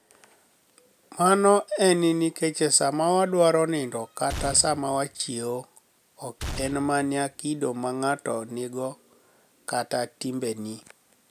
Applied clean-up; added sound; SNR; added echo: none; Gunshot, gunfire; 12 dB; none.